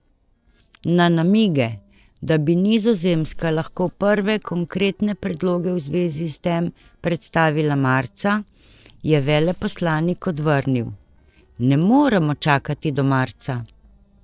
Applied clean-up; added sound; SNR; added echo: neural separator model SepFormer DNS4.